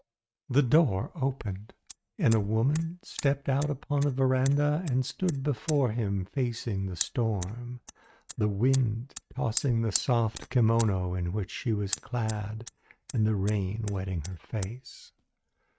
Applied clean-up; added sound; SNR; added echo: neural mask model RNNoise.